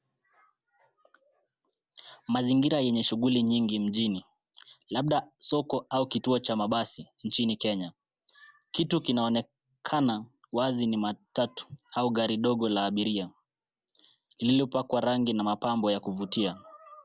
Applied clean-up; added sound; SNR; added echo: none; none; none; none.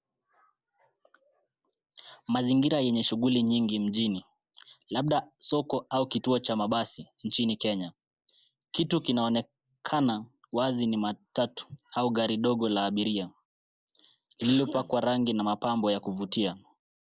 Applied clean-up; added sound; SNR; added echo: neural mask model Resemble Enhance denoiser.